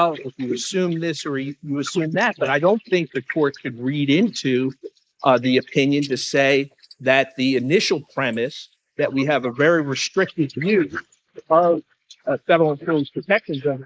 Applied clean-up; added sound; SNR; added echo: neural mask model Resemble Enhance denoiser.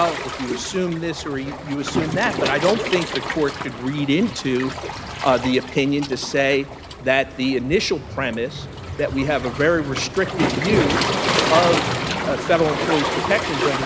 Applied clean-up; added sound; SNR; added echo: none; Waves, surf; 4 dB; none.